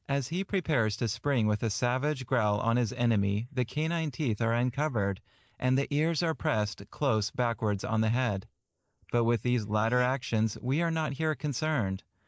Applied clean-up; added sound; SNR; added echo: neural mask model Resemble Enhance denoiser.